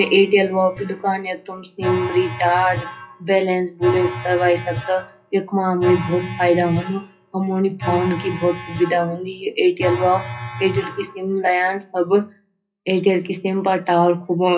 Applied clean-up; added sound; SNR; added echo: classical method WPE with log-MMSE.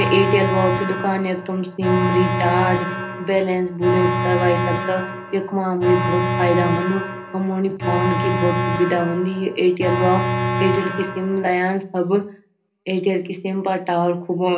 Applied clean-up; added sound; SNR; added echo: none; Alarm; 3 dB; reverberation time 0.3 s.